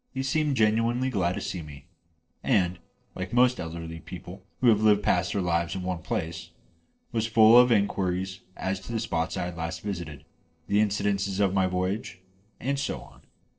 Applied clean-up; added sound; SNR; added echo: neural separator model SepFormer DNS4.